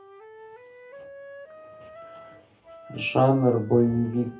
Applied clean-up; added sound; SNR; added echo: none; Wind instrument, woodwind instrument; 19 dB; reverberation time 0.3 s.